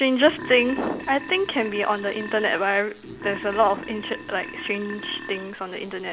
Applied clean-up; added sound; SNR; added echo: none; Burping, eructation; 13 dB; none.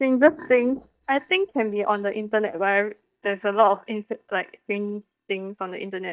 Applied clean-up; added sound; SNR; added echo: neural mask model DeepFilterNet 3.